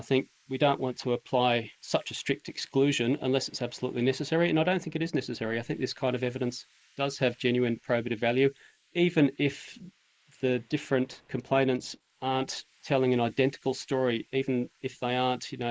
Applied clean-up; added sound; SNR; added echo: neural mask model Resemble Enhance denoiser.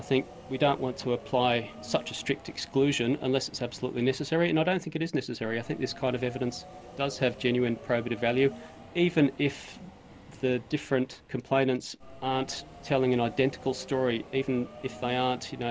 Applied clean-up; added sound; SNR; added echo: none; Subway, metro, underground; 18 dB; none.